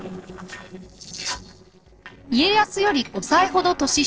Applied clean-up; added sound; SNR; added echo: neural separator model SepFormer DNS4.